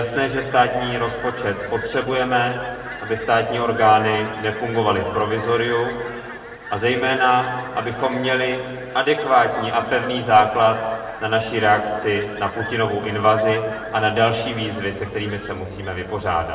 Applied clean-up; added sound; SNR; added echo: none; Fowl; 15 dB; reverberation time 1.7 s.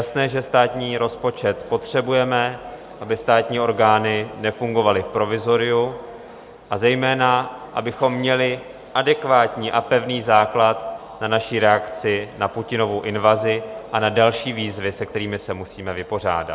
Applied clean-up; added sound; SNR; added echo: none; none; none; none.